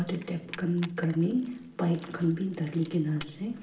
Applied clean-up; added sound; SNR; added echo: none; Keys jangling; 18 dB; reverberation time 0.8 s.